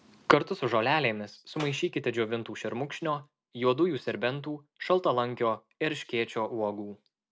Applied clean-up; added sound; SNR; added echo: none; Clapping; 15 dB; none.